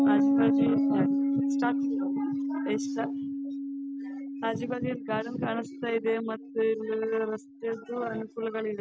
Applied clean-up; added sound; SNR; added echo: none; Piano; -2 dB; none.